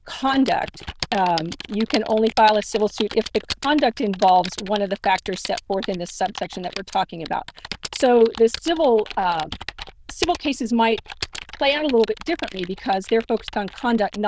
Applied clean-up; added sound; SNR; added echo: neural diffusion model UNIVERSE++.